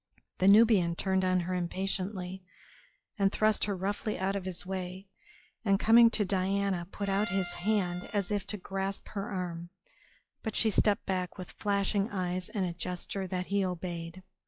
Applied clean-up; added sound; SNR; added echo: classical method log-MMSE.